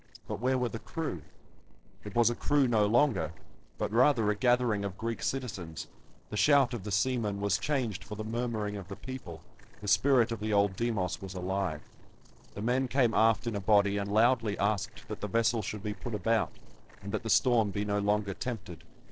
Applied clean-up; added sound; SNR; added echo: neural separator model SepFormer DNS4.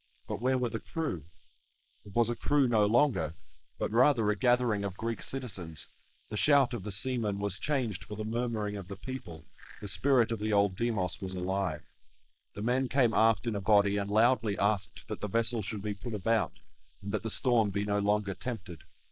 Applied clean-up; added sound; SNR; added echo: neural mask model Resemble Enhance denoiser.